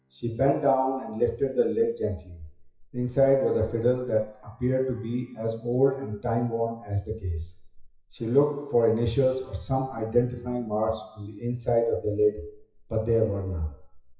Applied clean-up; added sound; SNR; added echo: classical method WPE with log-MMSE.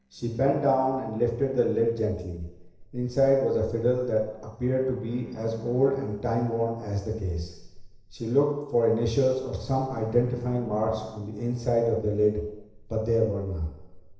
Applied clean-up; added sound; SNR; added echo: neural separator model SepFormer DNS4.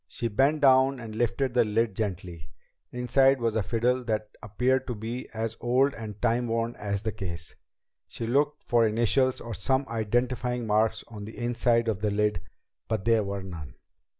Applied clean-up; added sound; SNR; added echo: none; none; none; none.